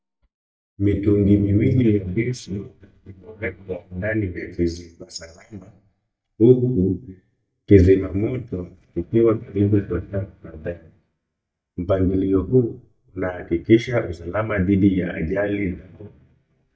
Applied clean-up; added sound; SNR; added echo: neural mask model DeepFilterNet 3.